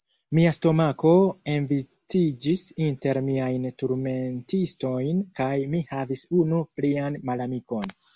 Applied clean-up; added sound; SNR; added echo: none; none; none; none.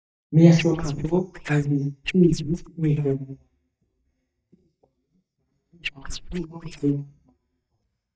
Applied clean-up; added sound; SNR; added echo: neural mask model DeepFilterNet 3.